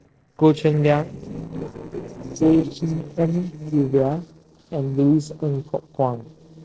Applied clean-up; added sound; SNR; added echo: neural separator model SepFormer DNS4.